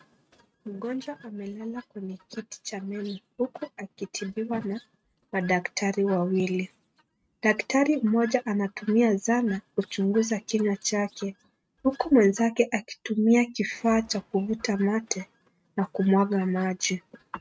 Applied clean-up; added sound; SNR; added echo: neural mask model RNNoise.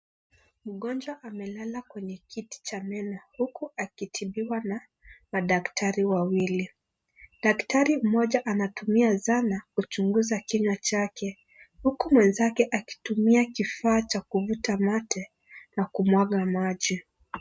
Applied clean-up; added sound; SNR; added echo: none; none; none; none.